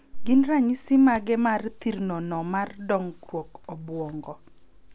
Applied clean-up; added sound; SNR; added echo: none; none; none; none.